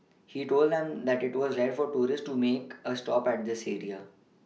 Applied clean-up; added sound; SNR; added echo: none; none; none; none.